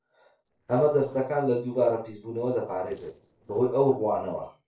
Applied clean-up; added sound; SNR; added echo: neural separator model SepFormer DNS4.